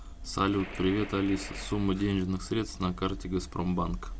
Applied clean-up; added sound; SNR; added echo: none; Gunshot, gunfire; 15 dB; none.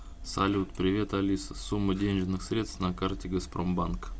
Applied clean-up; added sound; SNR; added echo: none; none; none; none.